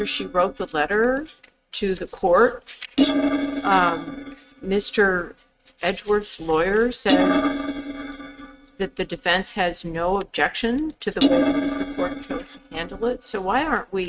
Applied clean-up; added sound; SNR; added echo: neural mask model RNNoise.